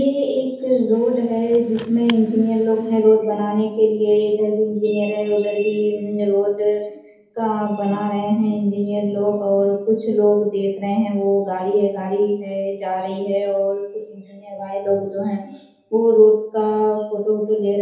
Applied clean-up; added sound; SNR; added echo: none; Car; 20 dB; reverberation time 0.8 s.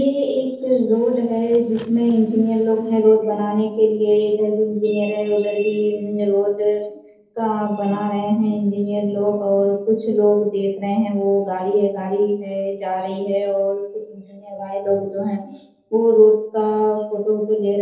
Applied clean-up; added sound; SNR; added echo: neural separator model SepFormer DNS4.